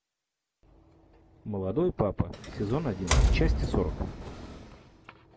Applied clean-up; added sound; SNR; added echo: none; Door; -4 dB; none.